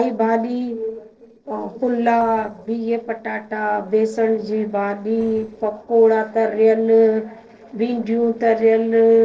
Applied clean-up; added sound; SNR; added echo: neural separator model SepFormer DNS4.